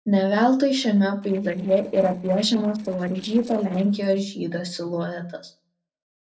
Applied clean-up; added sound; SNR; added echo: neural separator model SepFormer DNS4.